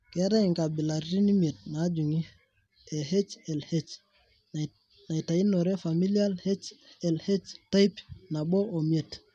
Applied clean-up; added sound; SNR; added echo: none; none; none; none.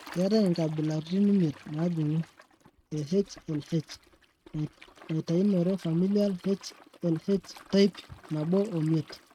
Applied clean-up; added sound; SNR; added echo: neural mask model RNNoise.